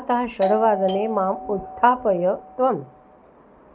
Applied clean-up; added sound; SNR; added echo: none; Doorbell; 11 dB; none.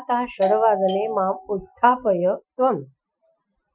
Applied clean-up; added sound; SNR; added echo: classical method Wiener filter.